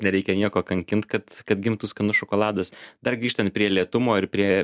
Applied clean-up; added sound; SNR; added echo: none; none; none; none.